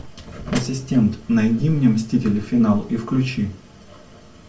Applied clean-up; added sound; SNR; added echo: none; none; none; reverberation time 0.3 s.